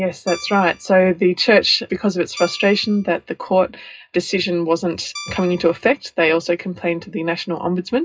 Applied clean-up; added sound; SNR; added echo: classical method WPE with log-MMSE.